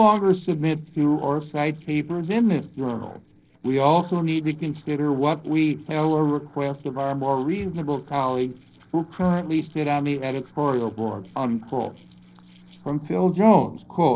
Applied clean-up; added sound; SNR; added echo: neural separator model SepFormer DNS4.